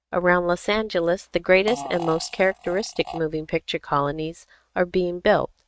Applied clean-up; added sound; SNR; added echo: neural mask model RNNoise.